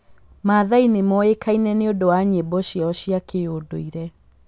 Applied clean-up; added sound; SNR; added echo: none; none; none; none.